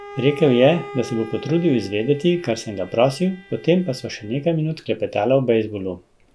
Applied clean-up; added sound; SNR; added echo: none; Bowed string instrument; 19 dB; none.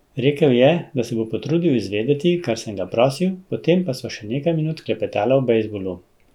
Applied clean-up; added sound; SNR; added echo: none; none; none; none.